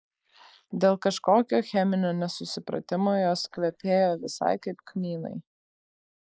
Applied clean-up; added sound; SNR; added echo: neural mask model Resemble Enhance denoiser.